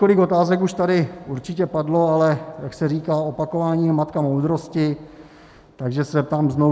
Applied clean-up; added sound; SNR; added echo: none; none; none; none.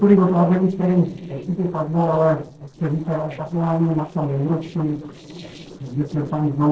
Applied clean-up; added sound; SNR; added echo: neural separator model SepFormer DNS4.